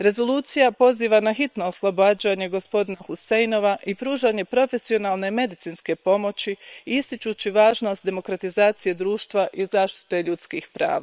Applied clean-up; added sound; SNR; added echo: neural separator model SepFormer WHAM!.